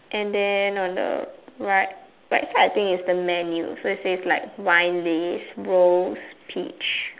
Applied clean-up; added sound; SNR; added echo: none; none; none; none.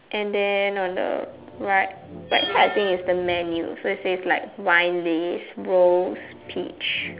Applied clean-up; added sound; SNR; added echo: none; Screech; 15 dB; none.